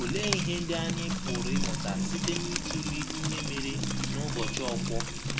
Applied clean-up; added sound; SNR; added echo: none; Drip + Trickle, dribble / Water tap, faucet / Music; -5 dB; none.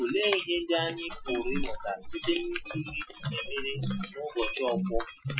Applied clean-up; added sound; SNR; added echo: classical method Wiener filter.